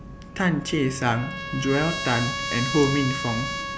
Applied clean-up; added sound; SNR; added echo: none; Trumpet; 6 dB; none.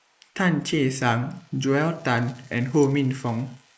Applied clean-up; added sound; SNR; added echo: neural mask model Resemble Enhance denoiser.